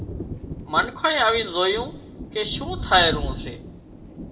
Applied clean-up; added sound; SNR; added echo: none; Thunder; 9 dB; reverberation time 0.4 s.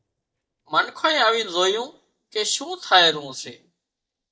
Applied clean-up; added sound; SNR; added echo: neural mask model DeepFilterNet 3.